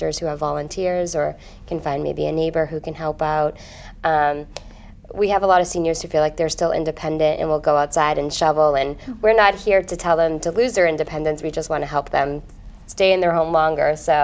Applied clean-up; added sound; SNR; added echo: none; none; none; none.